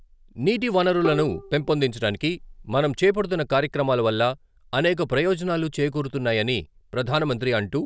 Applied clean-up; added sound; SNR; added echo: none; Bowed string instrument; 12 dB; none.